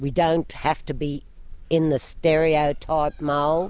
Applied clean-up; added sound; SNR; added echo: none; none; none; none.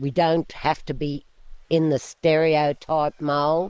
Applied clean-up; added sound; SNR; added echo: neural mask model Resemble Enhance denoiser.